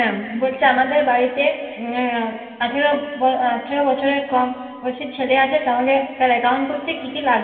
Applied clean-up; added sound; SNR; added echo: none; none; none; reverberation time 2.4 s.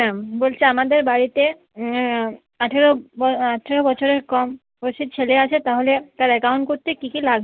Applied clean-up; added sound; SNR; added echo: none; none; none; none.